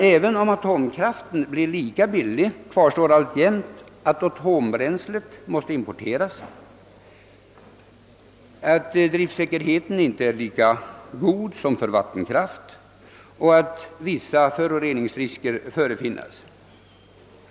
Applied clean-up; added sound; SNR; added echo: none; none; none; none.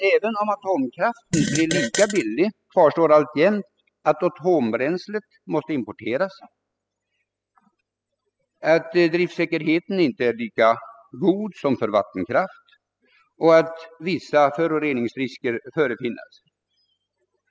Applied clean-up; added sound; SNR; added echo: classical method spectral subtraction.